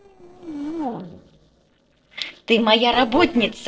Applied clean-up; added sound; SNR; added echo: neural separator model SepFormer DNS4.